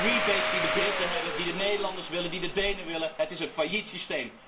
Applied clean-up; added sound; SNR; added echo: none; Domestic sounds, home sounds; 2 dB; reverberation time 0.3 s.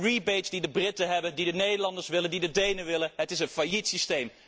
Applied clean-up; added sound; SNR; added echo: none; none; none; none.